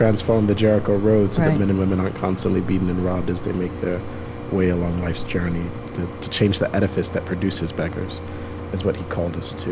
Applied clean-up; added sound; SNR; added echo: none; Mechanisms; 8 dB; none.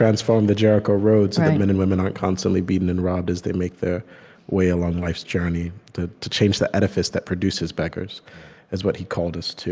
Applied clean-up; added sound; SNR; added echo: none; none; none; none.